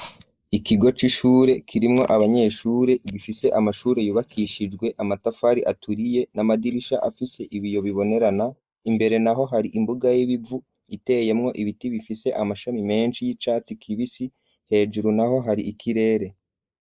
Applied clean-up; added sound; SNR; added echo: neural mask model Resemble Enhance denoiser.